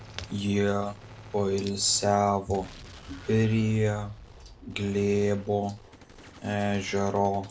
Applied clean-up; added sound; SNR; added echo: none; Gunshot, gunfire; 19 dB; none.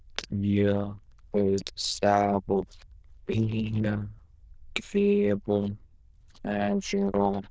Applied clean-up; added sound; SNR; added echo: neural diffusion model UNIVERSE++.